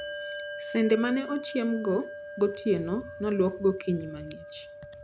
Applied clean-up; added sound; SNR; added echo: none; Bell; 11 dB; none.